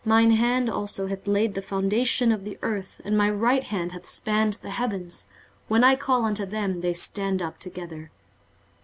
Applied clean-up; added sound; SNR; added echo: none; none; none; none.